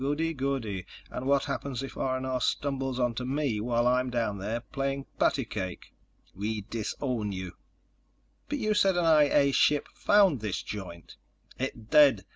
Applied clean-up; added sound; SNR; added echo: none; none; none; none.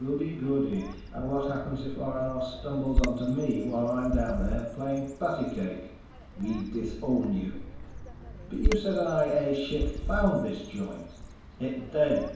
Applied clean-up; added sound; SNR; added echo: none; Bird vocalization, bird call, bird song; 5 dB; reverberation time 1.0 s.